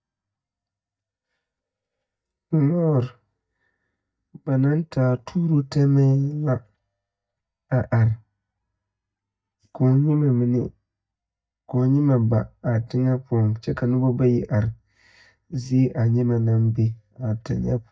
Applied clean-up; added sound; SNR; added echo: neural mask model DeepFilterNet 3.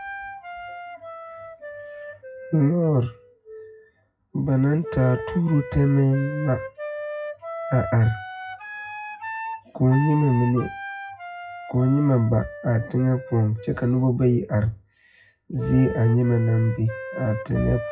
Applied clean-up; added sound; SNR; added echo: classical method WPE with log-MMSE.